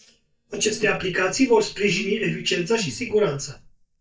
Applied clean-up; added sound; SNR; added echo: neural mask model DeepFilterNet 3.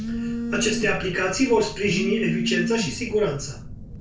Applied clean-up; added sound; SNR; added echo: none; Telephone; 4 dB; reverberation time 0.3 s.